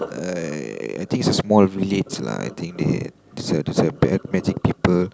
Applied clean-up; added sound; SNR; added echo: none; Sink (filling or washing); 19 dB; none.